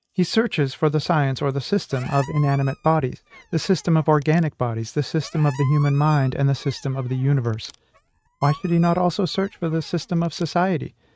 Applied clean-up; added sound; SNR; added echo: neural mask model RNNoise.